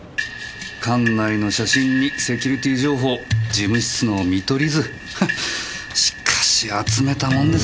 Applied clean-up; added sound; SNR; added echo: none; none; none; none.